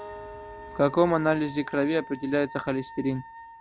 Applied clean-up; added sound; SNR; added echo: none; Wind instrument, woodwind instrument + Acoustic guitar; 16 dB; none.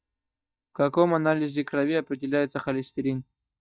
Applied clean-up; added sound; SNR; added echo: neural mask model DeepFilterNet 3.